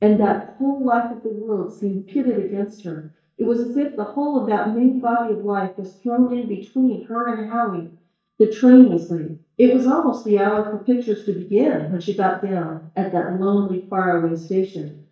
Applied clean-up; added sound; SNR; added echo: neural mask model DeepFilterNet 3.